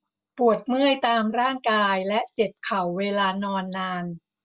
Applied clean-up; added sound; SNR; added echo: none; none; none; none.